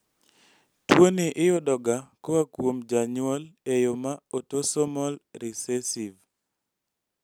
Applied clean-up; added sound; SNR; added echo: none; none; none; none.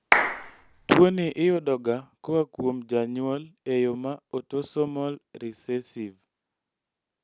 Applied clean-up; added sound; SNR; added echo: none; Clapping; 0 dB; none.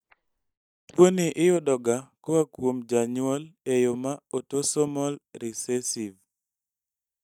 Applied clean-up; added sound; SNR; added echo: neural mask model DeepFilterNet 3.